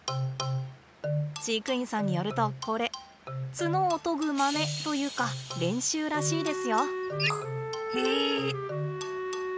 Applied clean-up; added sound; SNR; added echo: none; none; none; none.